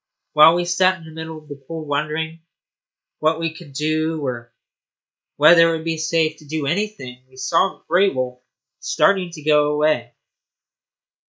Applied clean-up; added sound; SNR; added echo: neural mask model Resemble Enhance denoiser.